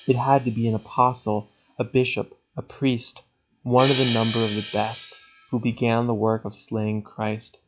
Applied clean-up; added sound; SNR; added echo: classical method log-MMSE.